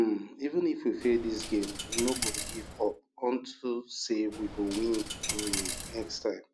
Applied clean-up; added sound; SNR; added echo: none; Coin (dropping); 5 dB; none.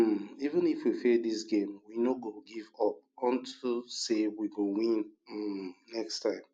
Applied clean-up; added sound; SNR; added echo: none; none; none; none.